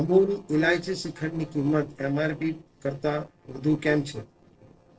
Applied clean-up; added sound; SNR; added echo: neural separator model SepFormer DNS4.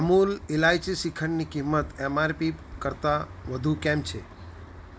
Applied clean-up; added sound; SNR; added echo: none; none; none; none.